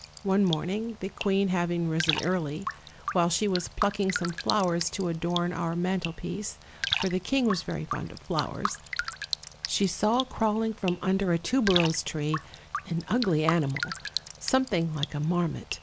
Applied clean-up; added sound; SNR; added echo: none; Raindrop; 9 dB; none.